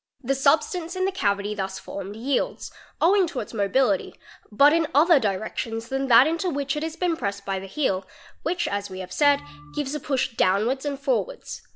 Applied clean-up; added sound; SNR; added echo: none; Organ; 20 dB; none.